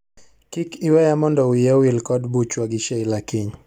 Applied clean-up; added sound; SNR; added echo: none; none; none; none.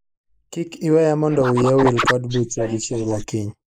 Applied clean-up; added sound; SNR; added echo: neural mask model Resemble Enhance denoiser.